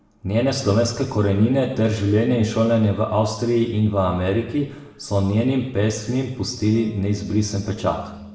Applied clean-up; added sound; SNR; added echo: none; Bass guitar; 18 dB; reverberation time 0.9 s.